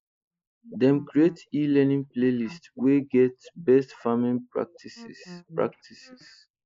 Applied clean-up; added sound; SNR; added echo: neural mask model Resemble Enhance denoiser.